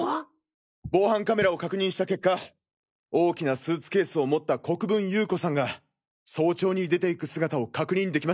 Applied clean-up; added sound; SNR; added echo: neural mask model Resemble Enhance denoiser.